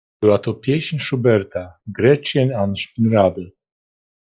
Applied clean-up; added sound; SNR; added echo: neural mask model Resemble Enhance denoiser.